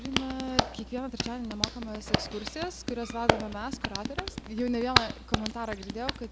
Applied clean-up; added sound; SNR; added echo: none; Hands; -3 dB; none.